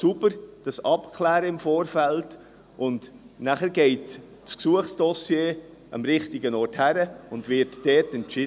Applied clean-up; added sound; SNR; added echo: none; none; none; none.